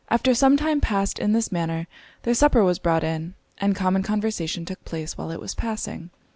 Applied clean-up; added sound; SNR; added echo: none; none; none; none.